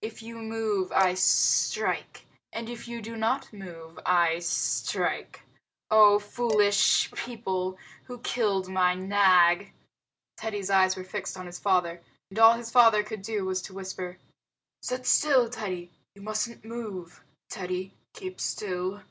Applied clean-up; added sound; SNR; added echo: none; Dishes, pots, and pans; 19 dB; none.